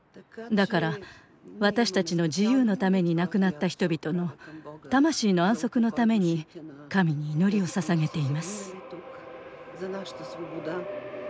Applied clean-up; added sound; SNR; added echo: none; none; none; none.